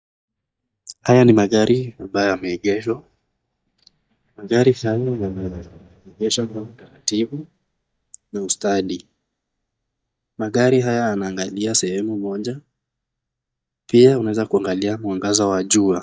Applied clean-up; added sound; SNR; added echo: neural mask model DeepFilterNet 3.